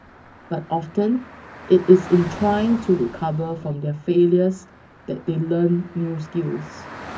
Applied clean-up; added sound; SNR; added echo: none; Traffic noise, roadway noise / Car; 17 dB; reverberation time 0.3 s.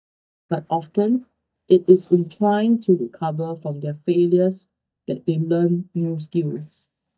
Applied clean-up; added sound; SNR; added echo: neural mask model DeepFilterNet 3.